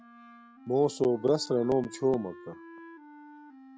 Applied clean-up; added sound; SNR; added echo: none; Wind instrument, woodwind instrument; 19 dB; none.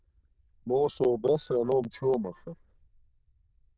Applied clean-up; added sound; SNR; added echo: neural diffusion model UNIVERSE++.